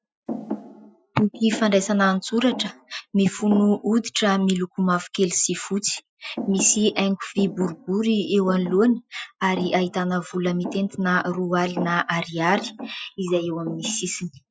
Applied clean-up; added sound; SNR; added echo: classical method Wiener filter.